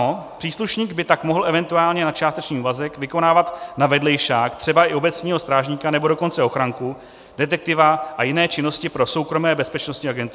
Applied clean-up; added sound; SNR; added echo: none; none; none; none.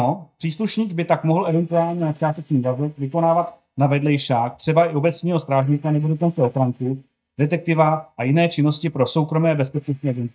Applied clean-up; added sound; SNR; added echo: neural mask model DeepFilterNet 3.